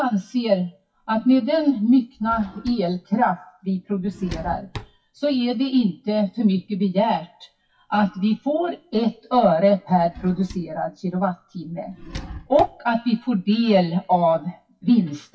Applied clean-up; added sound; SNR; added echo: classical method WPE with log-MMSE.